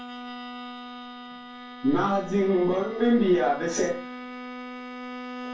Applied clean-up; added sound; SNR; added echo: none; Bowed string instrument; 12 dB; reverberation time 0.3 s.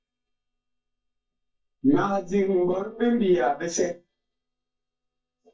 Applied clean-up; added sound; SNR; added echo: neural mask model DeepFilterNet 3.